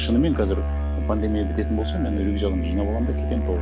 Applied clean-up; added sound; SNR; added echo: none; Musical instrument; -1 dB; none.